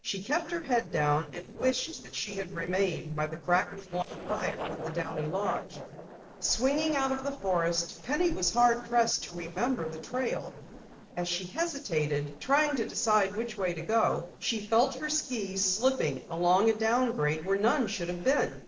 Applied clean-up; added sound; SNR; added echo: neural separator model SepFormer DNS4.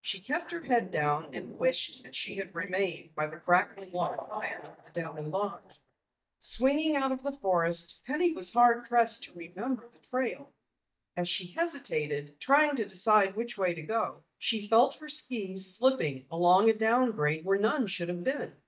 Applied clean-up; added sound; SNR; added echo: neural mask model DeepFilterNet 3.